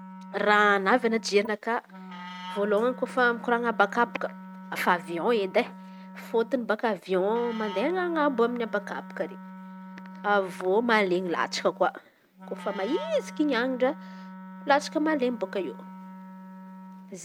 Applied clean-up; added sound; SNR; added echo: none; Wind instrument, woodwind instrument; 15 dB; none.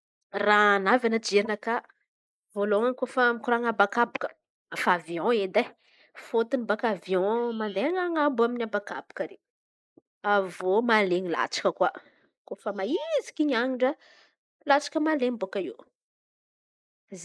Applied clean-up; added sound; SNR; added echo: neural mask model Resemble Enhance denoiser.